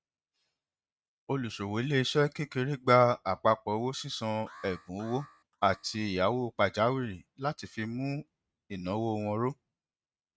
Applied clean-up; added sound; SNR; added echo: neural mask model RNNoise.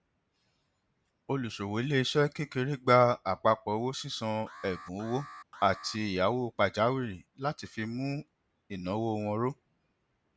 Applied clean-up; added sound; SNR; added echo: none; Alarm; 17 dB; none.